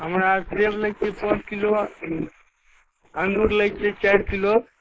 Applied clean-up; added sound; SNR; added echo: neural mask model Resemble Enhance denoiser.